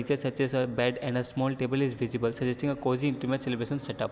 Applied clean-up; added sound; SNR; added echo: none; none; none; none.